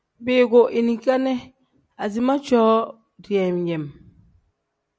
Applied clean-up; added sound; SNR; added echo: none; none; none; none.